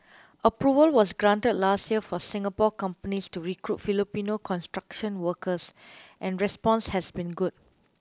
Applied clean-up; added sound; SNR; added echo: none; none; none; none.